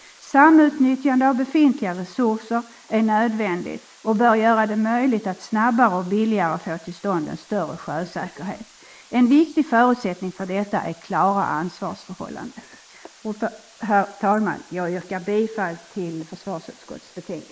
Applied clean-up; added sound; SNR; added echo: neural mask model Resemble Enhance denoiser.